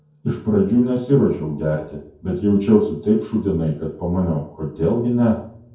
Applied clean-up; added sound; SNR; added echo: none; none; none; reverberation time 0.6 s.